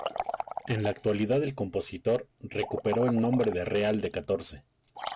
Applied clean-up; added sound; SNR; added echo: none; Liquid; 10 dB; none.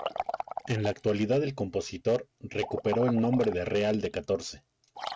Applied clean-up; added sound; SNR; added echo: neural mask model RNNoise.